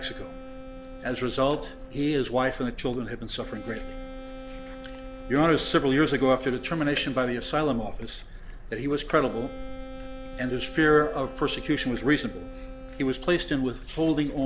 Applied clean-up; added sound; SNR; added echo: none; Wind instrument, woodwind instrument; 16 dB; none.